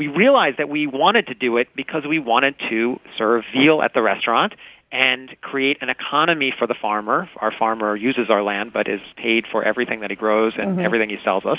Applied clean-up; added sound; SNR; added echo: none; none; none; none.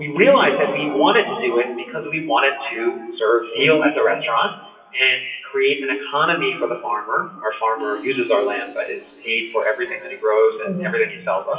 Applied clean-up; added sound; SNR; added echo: classical method WPE with log-MMSE.